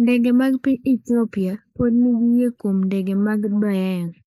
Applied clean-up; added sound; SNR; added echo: neural mask model Resemble Enhance denoiser.